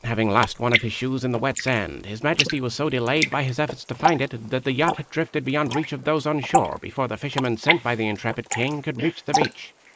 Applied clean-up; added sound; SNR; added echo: neural mask model Resemble Enhance denoiser.